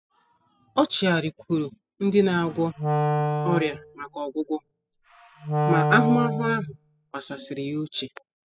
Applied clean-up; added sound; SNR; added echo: classical method spectral subtraction.